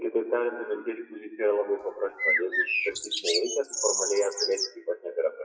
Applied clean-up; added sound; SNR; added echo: classical method WPE with log-MMSE.